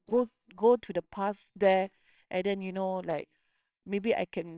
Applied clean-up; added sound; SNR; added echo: neural separator model SepFormer WHAMR!.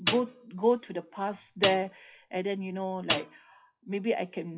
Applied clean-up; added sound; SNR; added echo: classical method WPE with log-MMSE.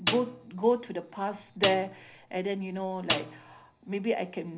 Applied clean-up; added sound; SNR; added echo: none; Snare drum; 6 dB; reverberation time 0.5 s.